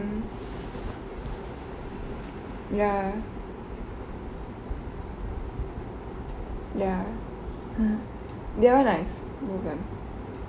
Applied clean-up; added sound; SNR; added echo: none; none; none; none.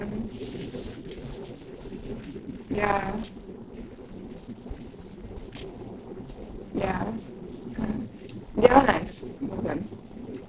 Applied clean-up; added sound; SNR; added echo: neural separator model SepFormer DNS4.